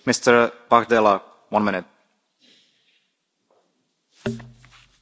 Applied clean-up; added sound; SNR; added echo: none; none; none; none.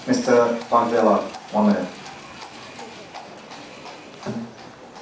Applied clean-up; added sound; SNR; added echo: none; Livestock, farm animals, working animals; 15 dB; reverberation time 0.7 s.